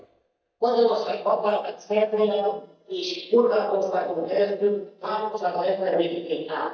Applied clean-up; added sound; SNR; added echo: neural mask model DeepFilterNet 3.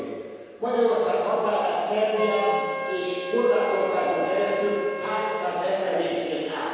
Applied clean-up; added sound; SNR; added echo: none; Wind instrument, woodwind instrument; 10 dB; reverberation time 1.9 s.